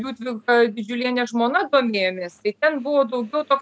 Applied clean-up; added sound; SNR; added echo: none; none; none; none.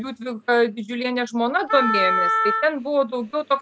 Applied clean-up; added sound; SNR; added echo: none; Wind instrument, woodwind instrument; 1 dB; none.